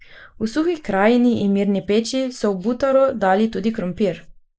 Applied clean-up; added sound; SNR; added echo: neural mask model Resemble Enhance denoiser.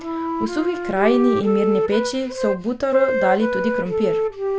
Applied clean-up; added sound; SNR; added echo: none; Wind instrument, woodwind instrument; 1 dB; none.